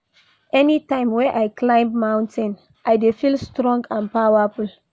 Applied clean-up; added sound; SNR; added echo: none; none; none; none.